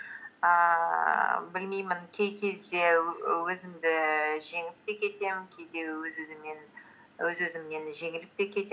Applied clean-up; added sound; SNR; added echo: none; none; none; none.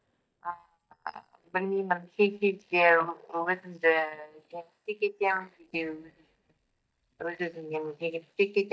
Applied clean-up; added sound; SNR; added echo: neural mask model DeepFilterNet 3.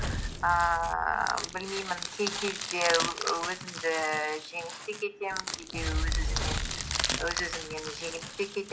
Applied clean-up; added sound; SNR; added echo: none; Fire + Crushing; 2 dB; none.